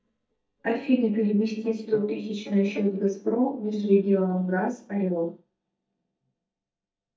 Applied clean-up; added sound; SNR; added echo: neural mask model DeepFilterNet 3.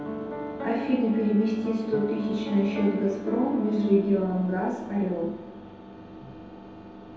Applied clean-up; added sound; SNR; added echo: none; Piano; 10 dB; reverberation time 2.0 s.